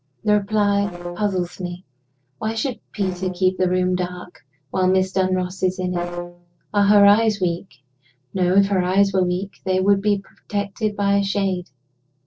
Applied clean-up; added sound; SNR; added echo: neural separator model SepFormer DNS4.